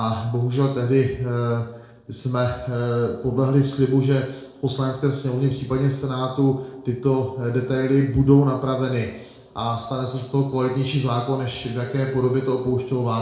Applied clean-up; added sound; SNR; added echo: neural separator model SepFormer DNS4.